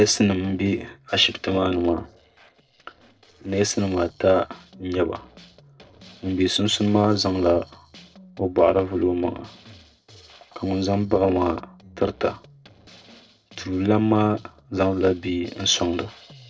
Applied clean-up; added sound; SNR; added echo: neural separator model SepFormer DNS4.